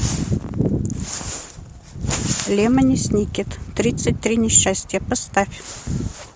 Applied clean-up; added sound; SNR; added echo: none; none; none; none.